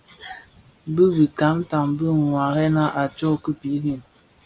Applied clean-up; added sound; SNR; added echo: none; none; none; none.